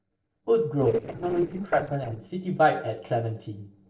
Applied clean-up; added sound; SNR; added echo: neural separator model SepFormer DNS4.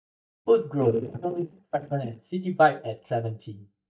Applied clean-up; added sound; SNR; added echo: neural mask model DeepFilterNet 3.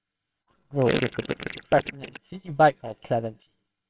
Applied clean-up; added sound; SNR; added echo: neural separator model SepFormer WHAMR!.